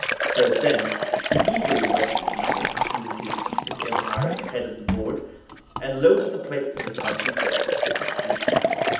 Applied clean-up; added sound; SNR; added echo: none; Liquid; -3 dB; reverberation time 0.8 s.